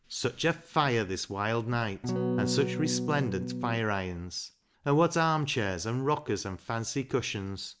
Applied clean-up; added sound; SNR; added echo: none; Electric guitar / Strum; 2 dB; none.